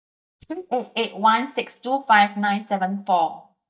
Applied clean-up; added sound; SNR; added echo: neural mask model DeepFilterNet 3.